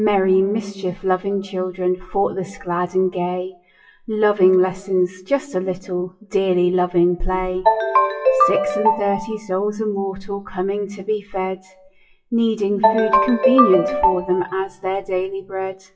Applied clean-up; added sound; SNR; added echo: classical method WPE with log-MMSE.